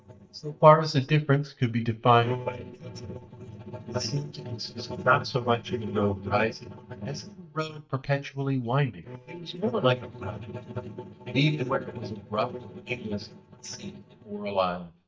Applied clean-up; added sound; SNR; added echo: neural mask model DeepFilterNet 3.